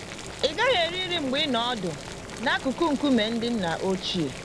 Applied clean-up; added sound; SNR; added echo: none; Boiling; 11 dB; none.